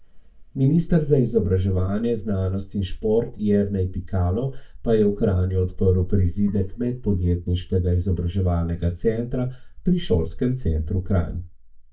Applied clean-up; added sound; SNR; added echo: neural mask model DeepFilterNet 3.